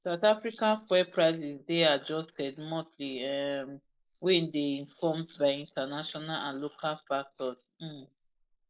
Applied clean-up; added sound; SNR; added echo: neural mask model Resemble Enhance denoiser.